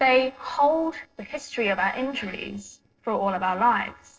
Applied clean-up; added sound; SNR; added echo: neural separator model SepFormer DNS4.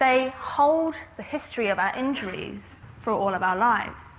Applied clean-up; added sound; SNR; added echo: none; none; none; none.